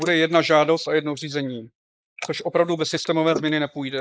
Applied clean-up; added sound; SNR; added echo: neural mask model Resemble Enhance denoiser.